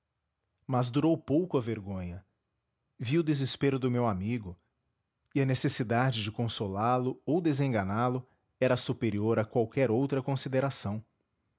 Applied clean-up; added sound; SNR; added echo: none; none; none; none.